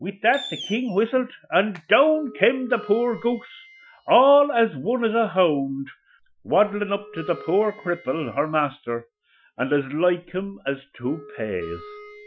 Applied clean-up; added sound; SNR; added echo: classical method Wiener filter.